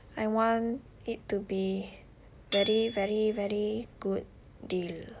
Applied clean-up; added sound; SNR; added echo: none; Hammer / Chink, clink; 12 dB; none.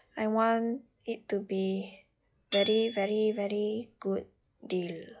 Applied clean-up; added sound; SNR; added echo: classical method log-MMSE.